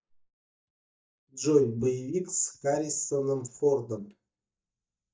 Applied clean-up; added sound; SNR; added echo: neural mask model DeepFilterNet 3.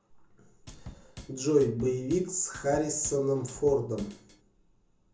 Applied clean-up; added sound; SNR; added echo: none; Drum / Drum kit; 17 dB; reverberation time 0.6 s.